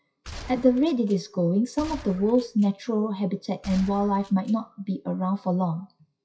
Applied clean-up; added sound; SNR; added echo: classical method WPE with log-MMSE.